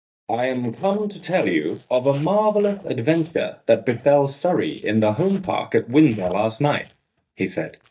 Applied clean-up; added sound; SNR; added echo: neural mask model DeepFilterNet 3.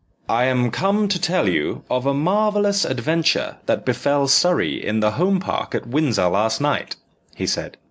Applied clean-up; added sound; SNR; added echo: none; none; none; none.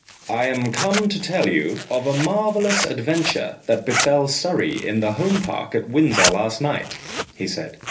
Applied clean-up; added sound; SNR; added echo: none; Zipper (clothing); 7 dB; reverberation time 0.3 s.